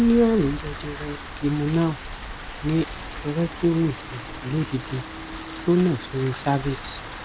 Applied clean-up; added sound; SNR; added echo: none; Rain; 11 dB; none.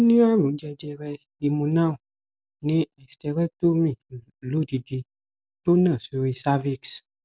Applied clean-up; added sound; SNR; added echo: none; none; none; none.